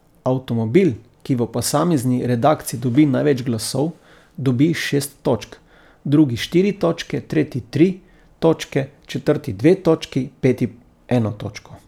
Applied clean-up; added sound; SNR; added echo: none; none; none; none.